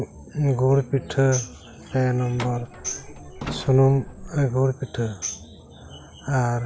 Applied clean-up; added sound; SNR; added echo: none; Tambourine + Truck; 13 dB; none.